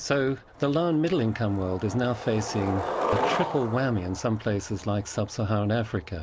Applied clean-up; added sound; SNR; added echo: none; Skateboard; 8 dB; none.